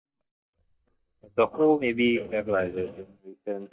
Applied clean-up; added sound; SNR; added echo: neural mask model DeepFilterNet 3.